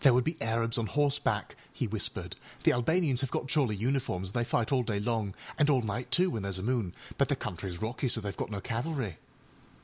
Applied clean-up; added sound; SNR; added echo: none; none; none; none.